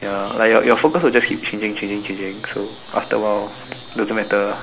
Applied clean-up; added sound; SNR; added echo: none; none; none; none.